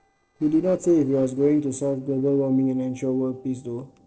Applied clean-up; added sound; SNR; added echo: neural separator model SepFormer DNS4.